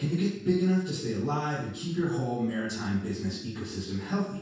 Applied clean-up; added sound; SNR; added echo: none; none; none; reverberation time 0.6 s.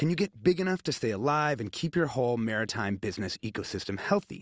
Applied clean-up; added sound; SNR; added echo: none; none; none; none.